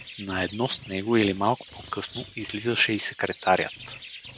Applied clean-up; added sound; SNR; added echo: none; Bird; 14 dB; none.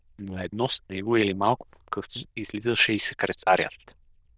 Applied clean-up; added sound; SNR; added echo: neural diffusion model UNIVERSE++.